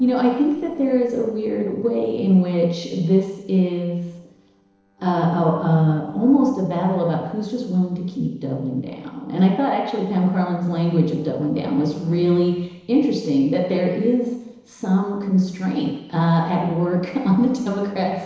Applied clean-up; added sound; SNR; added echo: neural separator model SepFormer DNS4.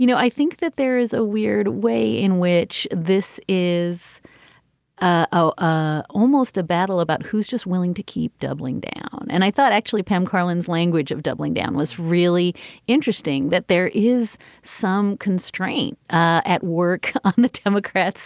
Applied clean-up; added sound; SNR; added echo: none; none; none; none.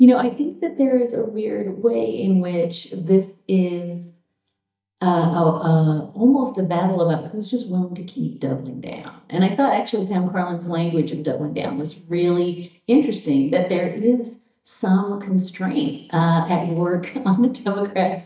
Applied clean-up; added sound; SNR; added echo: neural mask model DeepFilterNet 3.